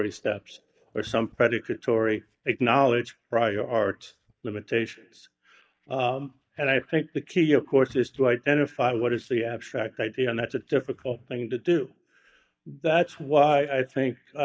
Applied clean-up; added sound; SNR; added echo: neural mask model DeepFilterNet 3.